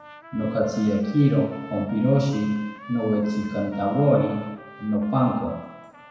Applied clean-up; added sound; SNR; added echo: none; Trumpet; 20 dB; reverberation time 1.0 s.